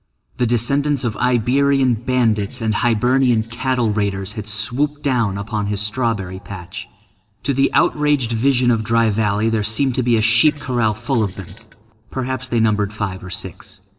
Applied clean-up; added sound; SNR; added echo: neural separator model SepFormer DNS4.